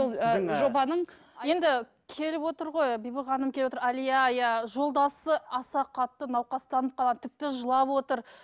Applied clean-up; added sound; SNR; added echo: none; none; none; none.